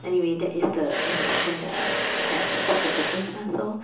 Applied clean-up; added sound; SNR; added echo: none; Mechanisms; 1 dB; reverberation time 0.6 s.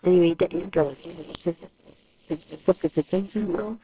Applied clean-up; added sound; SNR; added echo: neural separator model SepFormer WHAMR!.